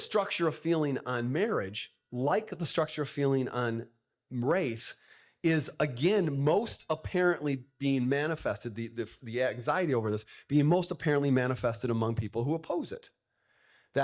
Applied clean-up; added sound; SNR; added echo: neural mask model DeepFilterNet 3.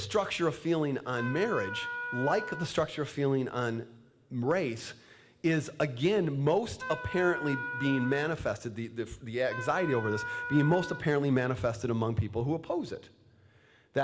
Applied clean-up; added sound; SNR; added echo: none; Wind instrument, woodwind instrument; 8 dB; reverberation time 1.4 s.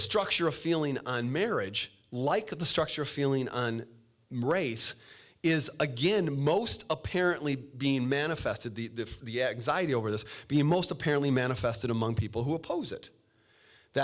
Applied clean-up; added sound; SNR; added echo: none; none; none; none.